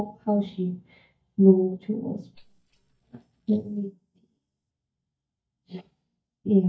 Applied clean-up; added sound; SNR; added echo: neural mask model DeepFilterNet 3.